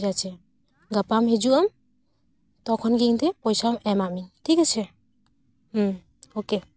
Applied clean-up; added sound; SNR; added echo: none; none; none; none.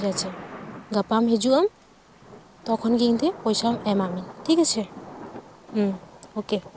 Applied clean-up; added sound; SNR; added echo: none; Thunder / Rain; 16 dB; none.